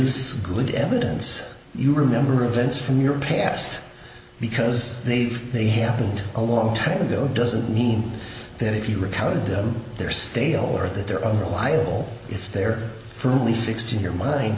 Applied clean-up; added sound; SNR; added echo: none; none; none; none.